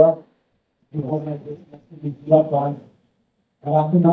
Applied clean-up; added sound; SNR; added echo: neural mask model DeepFilterNet 3.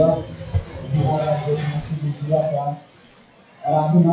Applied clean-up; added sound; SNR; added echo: classical method WPE with log-MMSE.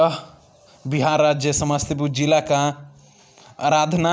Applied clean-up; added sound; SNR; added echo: none; none; none; none.